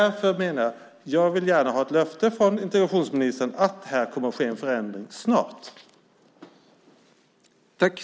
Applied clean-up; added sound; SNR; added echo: none; none; none; none.